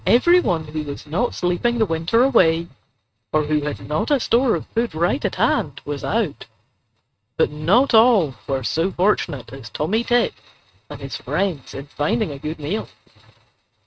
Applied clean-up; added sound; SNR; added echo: neural mask model RNNoise.